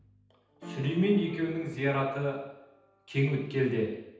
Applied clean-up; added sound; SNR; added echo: none; Piano; 18 dB; reverberation time 0.9 s.